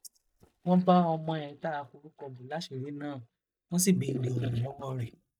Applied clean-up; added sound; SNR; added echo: neural mask model DeepFilterNet 3.